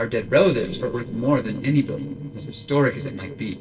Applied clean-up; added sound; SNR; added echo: neural separator model SepFormer DNS4.